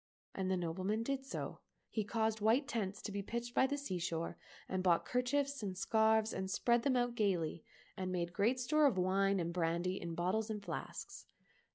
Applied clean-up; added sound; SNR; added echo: none; none; none; none.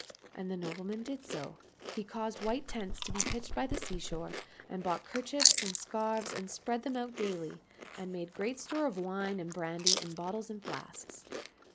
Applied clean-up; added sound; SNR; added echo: neural mask model Resemble Enhance denoiser.